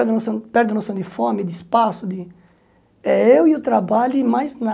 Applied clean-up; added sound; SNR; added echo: none; none; none; none.